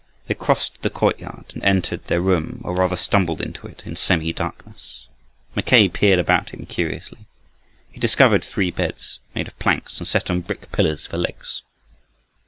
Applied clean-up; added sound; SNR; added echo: none; none; none; none.